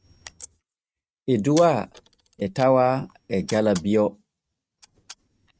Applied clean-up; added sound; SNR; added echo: neural mask model RNNoise.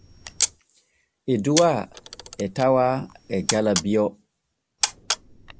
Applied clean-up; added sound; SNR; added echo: none; Camera; 7 dB; none.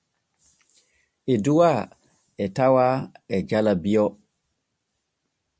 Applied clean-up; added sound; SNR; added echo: none; none; none; none.